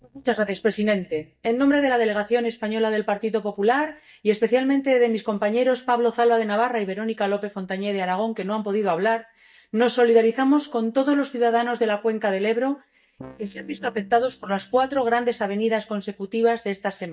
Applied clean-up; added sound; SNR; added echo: neural mask model DeepFilterNet 3.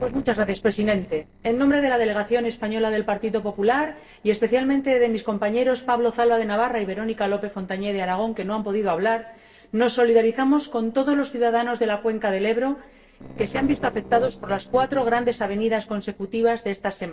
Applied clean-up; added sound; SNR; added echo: neural separator model SepFormer DNS4.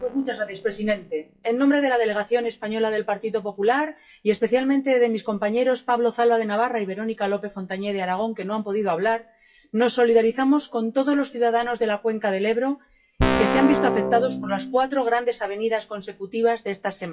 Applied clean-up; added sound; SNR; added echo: classical method WPE with log-MMSE.